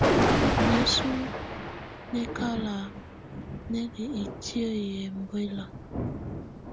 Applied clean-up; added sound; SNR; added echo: none; Thunder; -3 dB; none.